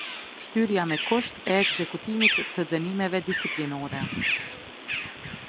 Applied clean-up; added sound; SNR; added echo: none; Bird vocalization, bird call, bird song; 2 dB; none.